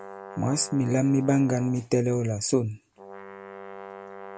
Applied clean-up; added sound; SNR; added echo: none; Brass instrument; 16 dB; none.